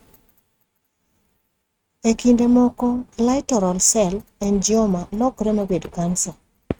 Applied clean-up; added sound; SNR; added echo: neural mask model RNNoise.